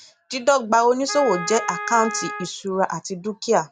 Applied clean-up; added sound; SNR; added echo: none; Wind instrument, woodwind instrument; 10 dB; none.